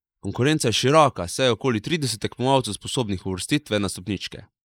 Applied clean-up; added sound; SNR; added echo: neural mask model Resemble Enhance denoiser.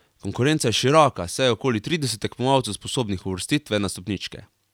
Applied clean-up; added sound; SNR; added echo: none; none; none; none.